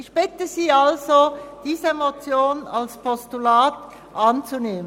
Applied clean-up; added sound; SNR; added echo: none; none; none; none.